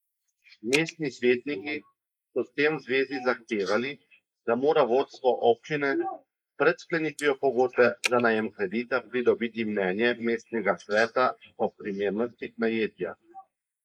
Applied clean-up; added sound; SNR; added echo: neural mask model Resemble Enhance denoiser.